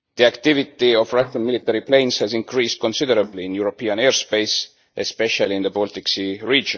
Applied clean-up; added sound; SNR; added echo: neural mask model DeepFilterNet 3.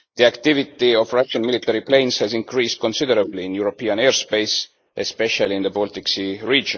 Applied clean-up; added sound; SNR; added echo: neural mask model Resemble Enhance denoiser.